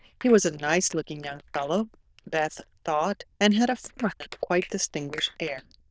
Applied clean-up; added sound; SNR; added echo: neural diffusion model UNIVERSE++.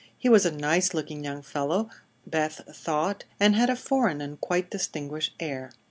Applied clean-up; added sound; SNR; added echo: none; none; none; none.